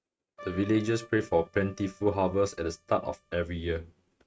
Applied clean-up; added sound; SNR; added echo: neural mask model RNNoise.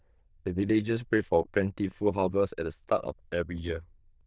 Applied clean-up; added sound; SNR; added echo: neural diffusion model UNIVERSE++.